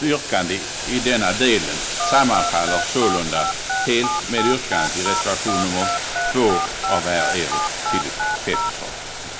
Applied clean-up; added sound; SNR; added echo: none; Boiling + Telephone; 1 dB; none.